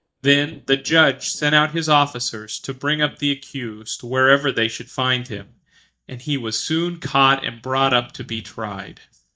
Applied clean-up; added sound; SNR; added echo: neural mask model DeepFilterNet 3.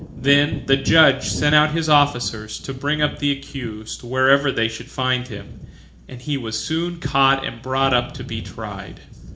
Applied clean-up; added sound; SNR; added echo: none; Thunder / Wind; 12 dB; reverberation time 0.4 s.